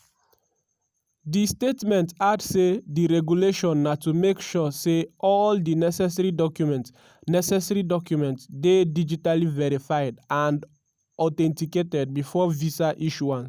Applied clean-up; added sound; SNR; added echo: none; none; none; none.